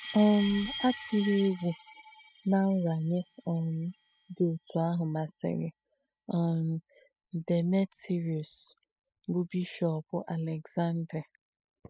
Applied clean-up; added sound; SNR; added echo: classical method spectral subtraction.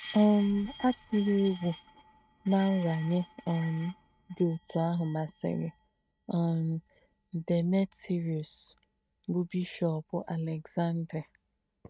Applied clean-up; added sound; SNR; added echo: neural mask model RNNoise.